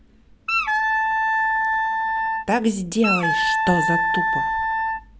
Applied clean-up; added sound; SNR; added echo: none; Wind instrument, woodwind instrument; -5 dB; none.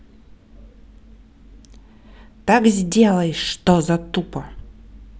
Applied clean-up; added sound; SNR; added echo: none; none; none; none.